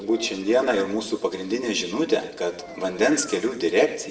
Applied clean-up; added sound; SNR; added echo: none; Engine; 19 dB; reverberation time 0.8 s.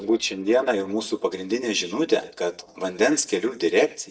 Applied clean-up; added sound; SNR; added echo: neural mask model DeepFilterNet 3.